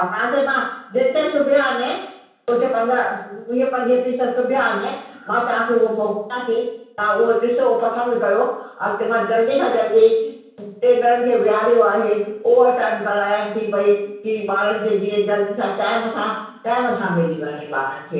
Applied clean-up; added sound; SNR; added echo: none; none; none; reverberation time 0.7 s.